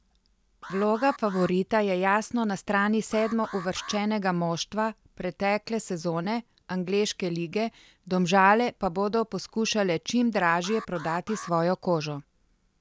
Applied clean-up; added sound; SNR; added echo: none; Alarm; 17 dB; none.